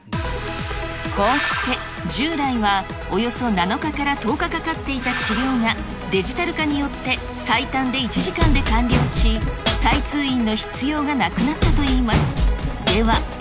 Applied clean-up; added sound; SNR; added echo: none; Drum kit; -2 dB; none.